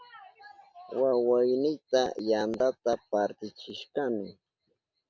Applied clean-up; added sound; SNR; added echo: none; none; none; none.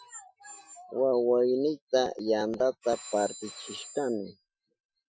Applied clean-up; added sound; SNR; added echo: classical method Wiener filter.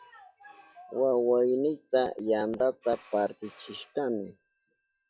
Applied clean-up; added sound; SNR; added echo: classical method log-MMSE.